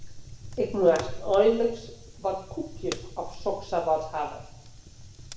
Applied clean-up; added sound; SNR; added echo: none; Fire; 11 dB; reverberation time 0.8 s.